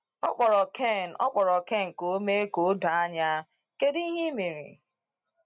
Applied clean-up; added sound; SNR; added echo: none; none; none; none.